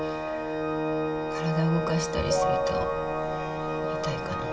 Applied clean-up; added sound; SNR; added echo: none; Organ; 0 dB; reverberation time 2.3 s.